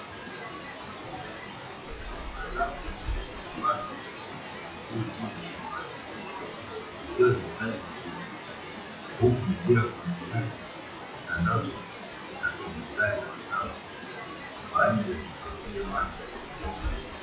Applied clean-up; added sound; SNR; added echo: classical method WPE with log-MMSE.